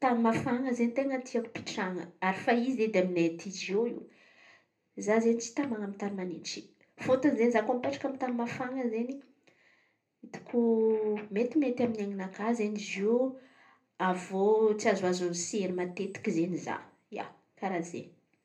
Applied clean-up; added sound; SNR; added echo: none; none; none; reverberation time 0.3 s.